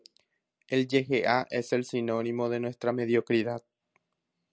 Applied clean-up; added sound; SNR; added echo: none; none; none; none.